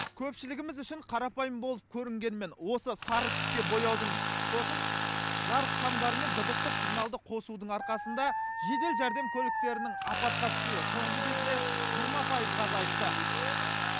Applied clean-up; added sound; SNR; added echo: none; Tools; -1 dB; none.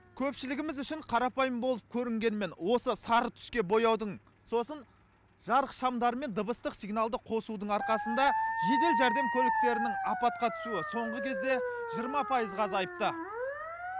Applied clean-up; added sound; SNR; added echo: none; none; none; none.